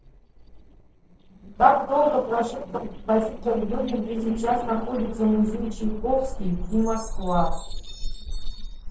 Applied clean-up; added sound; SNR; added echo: neural separator model SepFormer DNS4.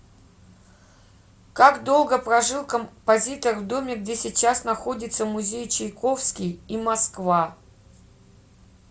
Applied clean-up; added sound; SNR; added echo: none; none; none; none.